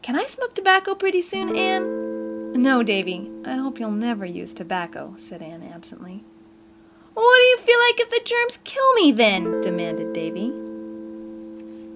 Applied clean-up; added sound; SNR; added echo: none; Guitar; 11 dB; none.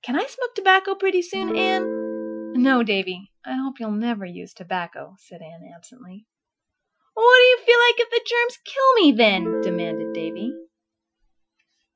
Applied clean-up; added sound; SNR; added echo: classical method Wiener filter.